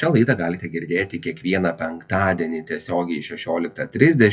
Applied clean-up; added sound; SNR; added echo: classical method WPE with log-MMSE.